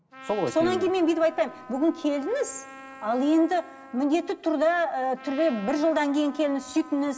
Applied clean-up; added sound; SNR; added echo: none; Trumpet; 19 dB; reverberation time 2.4 s.